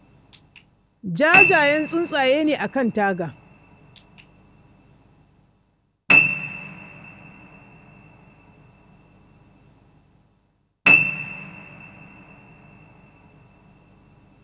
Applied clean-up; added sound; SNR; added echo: none; Piano; -1 dB; none.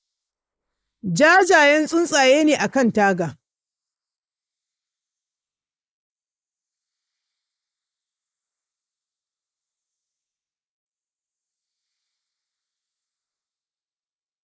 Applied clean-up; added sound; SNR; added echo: neural mask model Resemble Enhance denoiser.